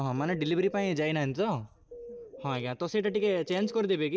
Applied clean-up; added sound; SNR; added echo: none; Bird; 14 dB; none.